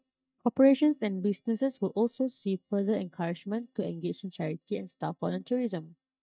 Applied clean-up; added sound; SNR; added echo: neural mask model DeepFilterNet 3.